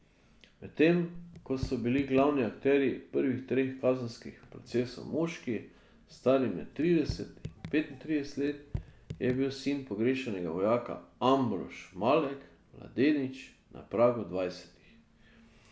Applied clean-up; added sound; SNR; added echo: none; Raindrop / Drip; 13 dB; none.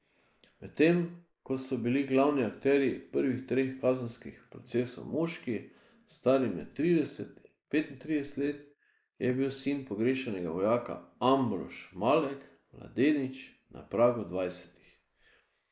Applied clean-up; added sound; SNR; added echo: neural mask model Resemble Enhance denoiser.